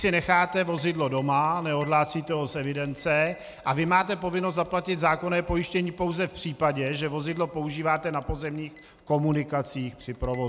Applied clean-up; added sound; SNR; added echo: none; Chink, clink; 17 dB; none.